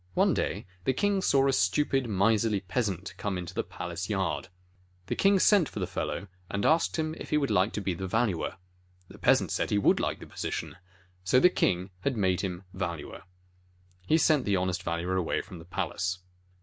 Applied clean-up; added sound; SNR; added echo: none; none; none; none.